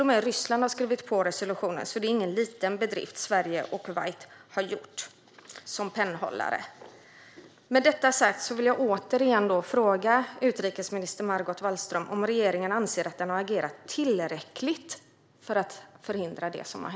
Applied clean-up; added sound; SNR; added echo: none; none; none; none.